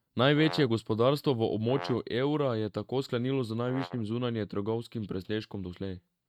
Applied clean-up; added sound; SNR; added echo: neural mask model RNNoise.